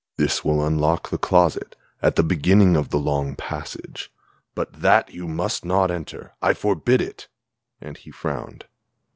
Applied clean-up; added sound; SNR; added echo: none; none; none; none.